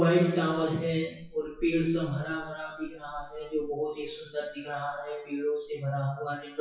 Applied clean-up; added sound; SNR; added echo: classical method WPE with log-MMSE.